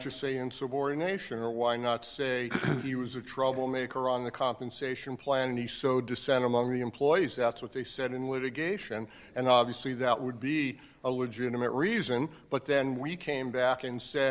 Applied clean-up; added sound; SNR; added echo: none; none; none; none.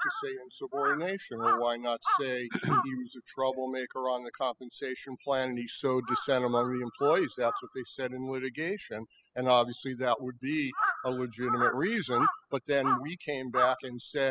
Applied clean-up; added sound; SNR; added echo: classical method spectral subtraction.